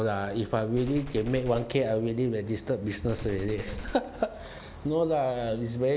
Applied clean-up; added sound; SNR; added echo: none; Gunshot, gunfire; 14 dB; none.